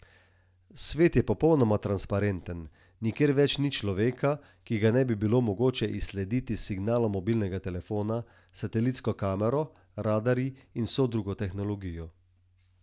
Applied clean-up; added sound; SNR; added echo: none; none; none; none.